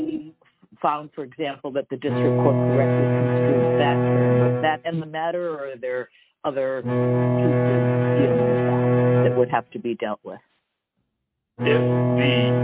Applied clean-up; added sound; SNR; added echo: neural mask model RNNoise.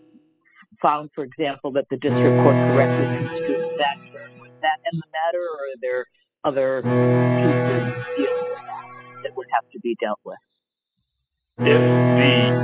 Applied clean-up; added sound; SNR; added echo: classical method spectral subtraction.